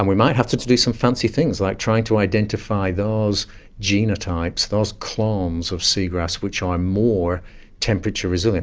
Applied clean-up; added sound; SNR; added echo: none; none; none; none.